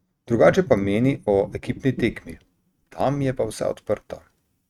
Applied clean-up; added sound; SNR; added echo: neural mask model RNNoise.